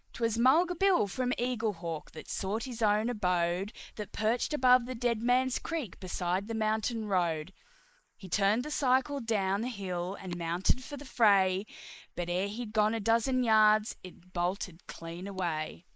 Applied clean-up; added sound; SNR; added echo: neural mask model Resemble Enhance denoiser.